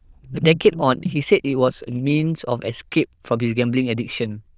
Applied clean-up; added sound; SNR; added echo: neural diffusion model UNIVERSE++.